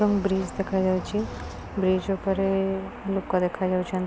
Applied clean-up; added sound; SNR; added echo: none; Sliding door / Train; 16 dB; none.